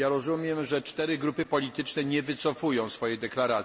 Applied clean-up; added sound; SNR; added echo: none; none; none; none.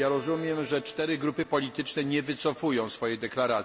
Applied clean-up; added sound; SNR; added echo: none; Bowed string instrument; 19 dB; none.